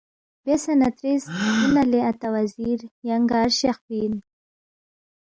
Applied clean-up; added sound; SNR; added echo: none; Gasp; 9 dB; none.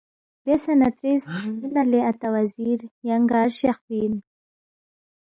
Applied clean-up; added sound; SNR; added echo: neural mask model DeepFilterNet 3.